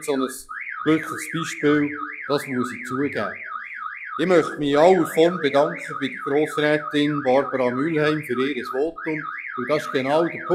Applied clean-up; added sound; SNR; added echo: classical method log-MMSE.